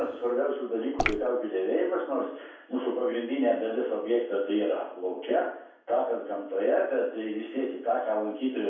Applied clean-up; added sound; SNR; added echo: none; Drip / Water; 0 dB; reverberation time 0.6 s.